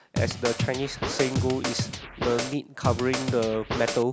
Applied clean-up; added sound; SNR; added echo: none; Scratching (performance technique); 2 dB; none.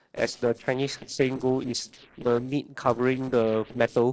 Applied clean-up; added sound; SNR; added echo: neural separator model SepFormer DNS4.